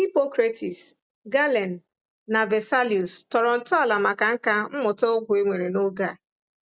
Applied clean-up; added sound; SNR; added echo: none; none; none; none.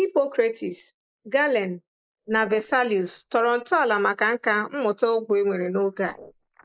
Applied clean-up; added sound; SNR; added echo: neural mask model Resemble Enhance denoiser.